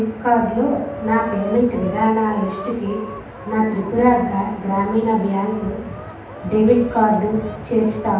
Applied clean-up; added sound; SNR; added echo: none; Chicken, rooster; 16 dB; reverberation time 0.9 s.